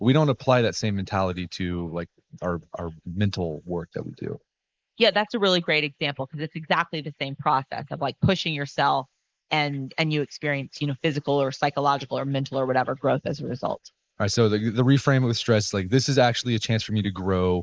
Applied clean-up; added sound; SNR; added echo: neural mask model Resemble Enhance denoiser.